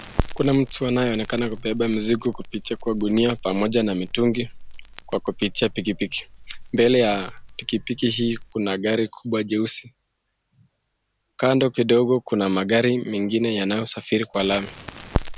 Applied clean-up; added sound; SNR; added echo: none; Crackle; 12 dB; none.